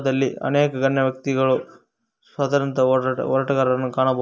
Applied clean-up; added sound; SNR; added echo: none; none; none; none.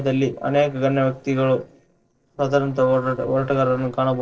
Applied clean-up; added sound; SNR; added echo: neural separator model SepFormer DNS4.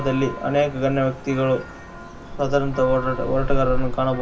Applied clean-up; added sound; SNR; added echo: none; Church bell; 5 dB; reverberation time 0.4 s.